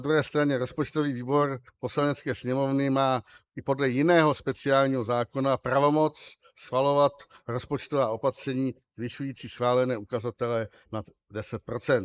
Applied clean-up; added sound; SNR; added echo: neural mask model Resemble Enhance denoiser.